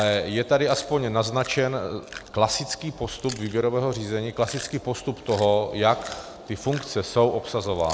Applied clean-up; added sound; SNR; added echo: none; Chewing, mastication; 20 dB; none.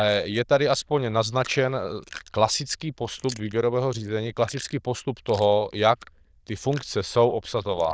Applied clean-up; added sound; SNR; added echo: neural diffusion model UNIVERSE++.